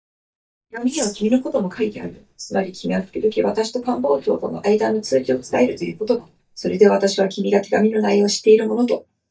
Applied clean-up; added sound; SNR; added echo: neural mask model DeepFilterNet 3.